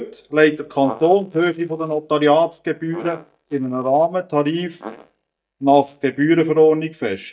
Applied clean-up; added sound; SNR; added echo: neural mask model DeepFilterNet 3.